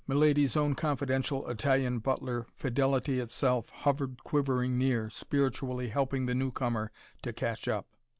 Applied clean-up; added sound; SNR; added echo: none; none; none; none.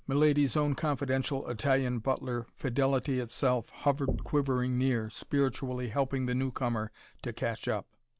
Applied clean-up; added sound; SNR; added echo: none; Knock; 11 dB; none.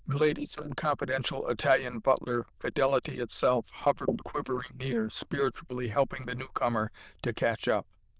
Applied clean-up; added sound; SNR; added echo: neural diffusion model UNIVERSE++.